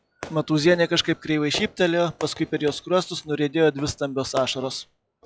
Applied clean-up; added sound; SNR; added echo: classical method log-MMSE.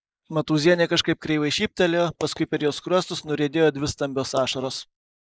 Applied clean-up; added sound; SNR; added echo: neural mask model Resemble Enhance denoiser.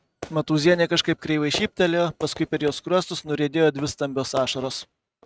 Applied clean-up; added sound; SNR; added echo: neural mask model RNNoise.